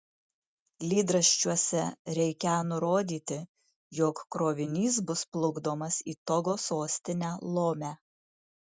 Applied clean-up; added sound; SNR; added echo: none; none; none; none.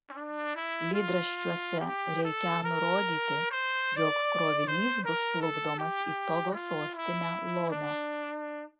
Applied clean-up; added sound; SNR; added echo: none; Trumpet; -1 dB; none.